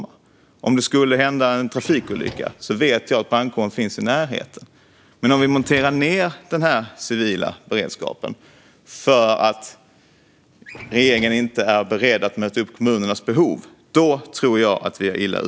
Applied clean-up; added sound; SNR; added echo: none; Drawer open or close; 18 dB; none.